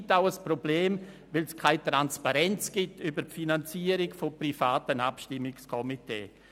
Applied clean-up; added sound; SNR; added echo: none; none; none; none.